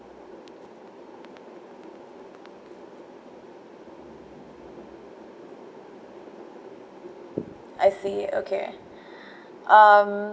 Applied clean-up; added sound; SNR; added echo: none; none; none; none.